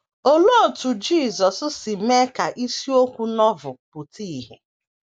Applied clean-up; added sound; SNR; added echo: none; none; none; none.